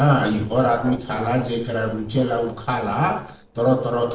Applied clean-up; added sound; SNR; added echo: neural separator model SepFormer DNS4.